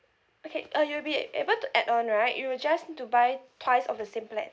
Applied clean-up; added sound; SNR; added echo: none; none; none; none.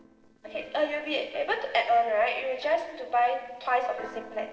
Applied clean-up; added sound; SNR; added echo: neural separator model SepFormer DNS4.